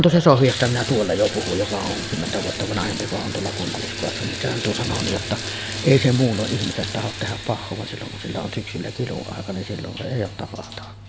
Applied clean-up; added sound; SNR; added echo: none; Bathtub (filling or washing) / Water tap, faucet; 8 dB; none.